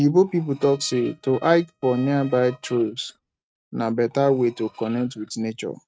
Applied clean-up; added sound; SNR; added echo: neural mask model RNNoise.